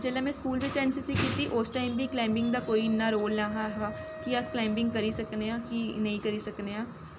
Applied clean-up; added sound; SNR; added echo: none; Wind instrument, woodwind instrument; 16 dB; none.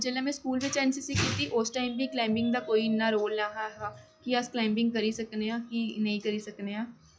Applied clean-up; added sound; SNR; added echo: classical method log-MMSE.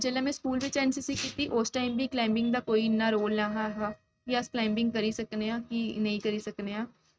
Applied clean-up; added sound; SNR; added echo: neural mask model RNNoise.